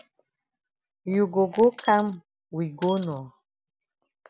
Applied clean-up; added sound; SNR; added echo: none; Shatter; 7 dB; none.